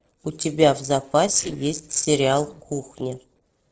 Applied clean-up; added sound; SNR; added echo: neural separator model SepFormer DNS4.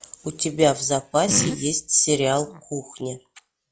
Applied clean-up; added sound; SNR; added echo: classical method log-MMSE.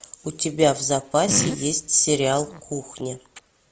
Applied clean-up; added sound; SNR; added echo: none; Fart; 9 dB; none.